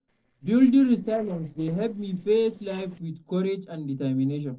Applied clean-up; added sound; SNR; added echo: neural separator model SepFormer DNS4.